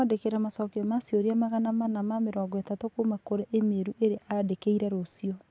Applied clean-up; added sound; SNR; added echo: none; none; none; none.